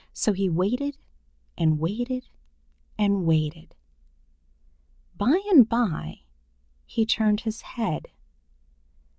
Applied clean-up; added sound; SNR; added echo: none; none; none; none.